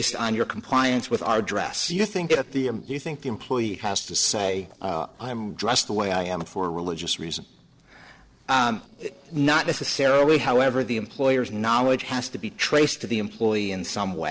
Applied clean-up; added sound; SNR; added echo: neural separator model SepFormer DNS4.